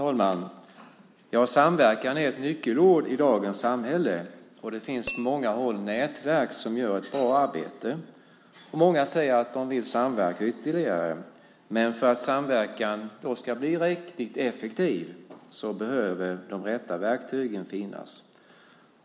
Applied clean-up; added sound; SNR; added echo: none; Tap / Glass; 16 dB; none.